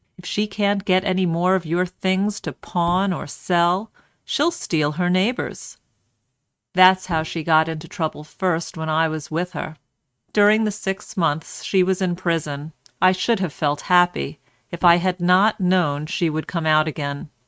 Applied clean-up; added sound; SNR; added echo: neural mask model RNNoise.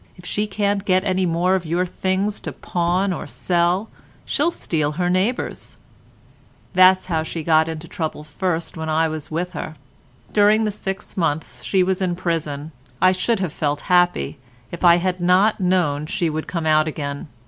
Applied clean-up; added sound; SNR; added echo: none; Bowed string instrument; 19 dB; none.